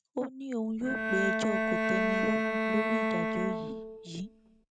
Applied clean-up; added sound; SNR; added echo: neural mask model RNNoise.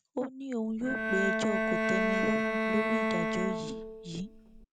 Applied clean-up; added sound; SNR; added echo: none; Bowed string instrument; -4 dB; none.